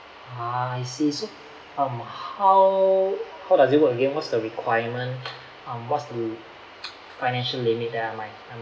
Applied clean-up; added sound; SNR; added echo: none; none; none; none.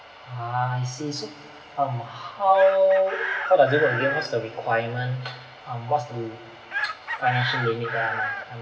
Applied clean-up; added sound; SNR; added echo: none; Chicken, rooster; 8 dB; reverberation time 1.3 s.